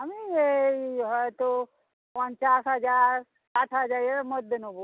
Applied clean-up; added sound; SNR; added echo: none; none; none; none.